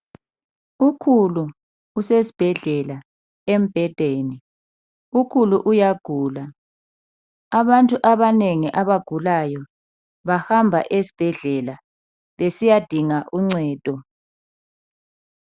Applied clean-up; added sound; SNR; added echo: none; none; none; none.